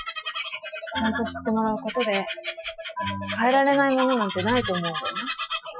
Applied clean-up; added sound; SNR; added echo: classical method Wiener filter.